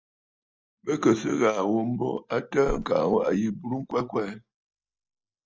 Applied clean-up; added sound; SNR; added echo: neural mask model DeepFilterNet 3.